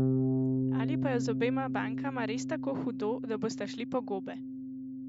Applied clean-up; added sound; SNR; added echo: none; Bass guitar; -3 dB; none.